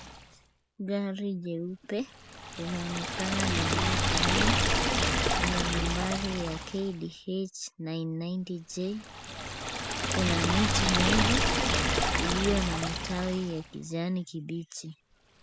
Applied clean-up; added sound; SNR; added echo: none; Liquid; -3 dB; none.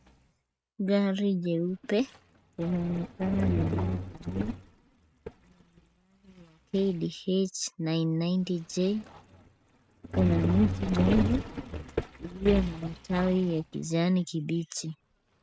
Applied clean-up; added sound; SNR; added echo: neural mask model RNNoise.